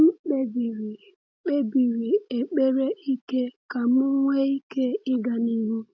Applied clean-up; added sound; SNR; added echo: none; none; none; none.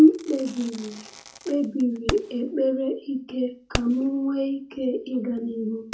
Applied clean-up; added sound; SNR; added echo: none; Fireworks; 13 dB; reverberation time 0.3 s.